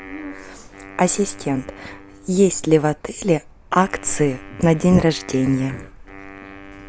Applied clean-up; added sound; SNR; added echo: none; Wind instrument, woodwind instrument; 20 dB; none.